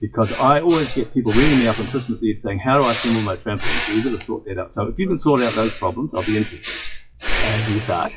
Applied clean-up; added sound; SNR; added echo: classical method WPE with log-MMSE.